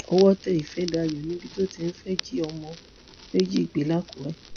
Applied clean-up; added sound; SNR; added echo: none; Crackle; 16 dB; none.